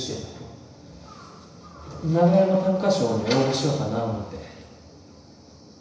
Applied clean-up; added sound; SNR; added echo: none; none; none; reverberation time 1.0 s.